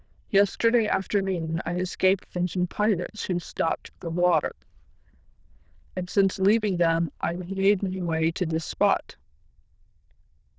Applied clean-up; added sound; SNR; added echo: neural diffusion model UNIVERSE++.